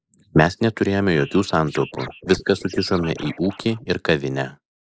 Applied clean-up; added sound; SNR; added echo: neural mask model Resemble Enhance denoiser.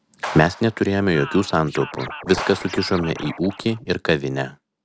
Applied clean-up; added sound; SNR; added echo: none; Clapping + Scratching (performance technique); 12 dB; none.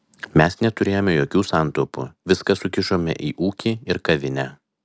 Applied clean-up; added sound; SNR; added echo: none; none; none; none.